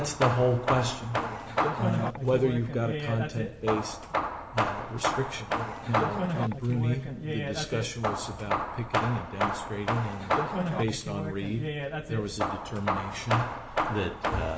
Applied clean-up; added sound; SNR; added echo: none; Hammer / Wood; 0 dB; reverberation time 0.7 s.